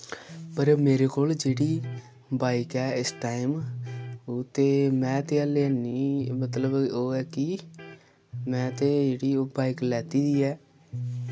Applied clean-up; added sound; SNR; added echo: none; Electric guitar; 12 dB; none.